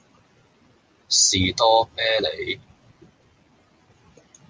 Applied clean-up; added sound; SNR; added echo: none; none; none; none.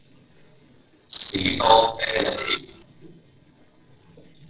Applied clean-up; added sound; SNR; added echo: neural separator model SepFormer DNS4.